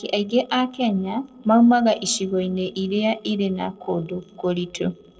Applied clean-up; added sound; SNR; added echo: neural separator model SepFormer DNS4.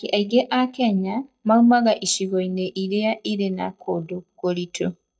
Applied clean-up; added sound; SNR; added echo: neural mask model DeepFilterNet 3.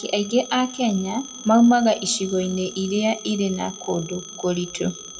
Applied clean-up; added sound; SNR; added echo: none; Telephone; 16 dB; reverberation time 1.8 s.